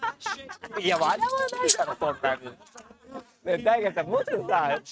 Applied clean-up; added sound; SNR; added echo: neural mask model RNNoise.